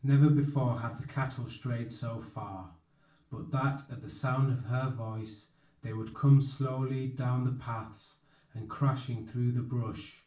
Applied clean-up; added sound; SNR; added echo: none; none; none; reverberation time 0.3 s.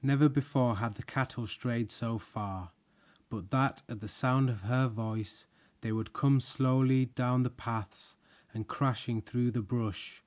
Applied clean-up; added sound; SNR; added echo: none; none; none; none.